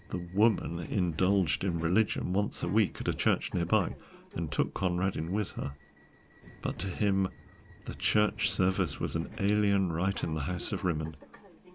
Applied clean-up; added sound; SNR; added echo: none; Subway, metro, underground; 19 dB; none.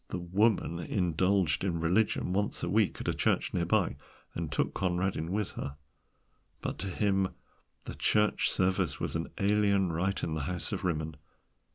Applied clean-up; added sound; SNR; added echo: none; none; none; none.